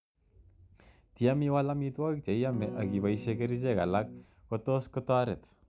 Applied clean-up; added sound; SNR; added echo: none; Electric guitar / Strum; 10 dB; none.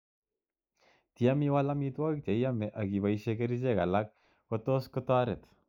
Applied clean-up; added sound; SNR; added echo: neural mask model Resemble Enhance denoiser.